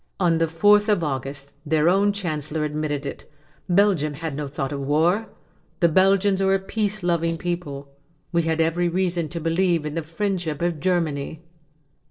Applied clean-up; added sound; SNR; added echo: neural separator model SepFormer DNS4.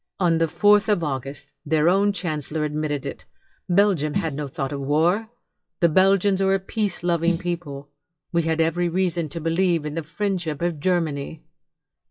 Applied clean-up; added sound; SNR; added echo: classical method WPE with log-MMSE.